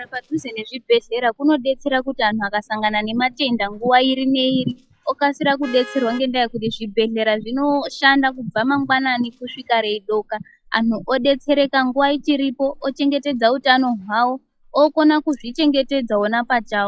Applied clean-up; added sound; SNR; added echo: classical method log-MMSE.